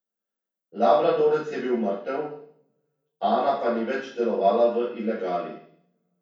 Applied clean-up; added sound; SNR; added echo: none; none; none; reverberation time 0.6 s.